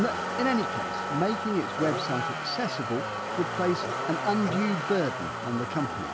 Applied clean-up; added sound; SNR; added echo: none; Motor vehicle (road); 2 dB; none.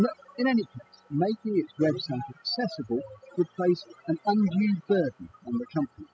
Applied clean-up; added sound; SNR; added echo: classical method spectral subtraction.